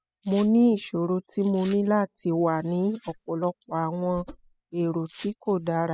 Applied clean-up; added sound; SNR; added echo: classical method spectral subtraction.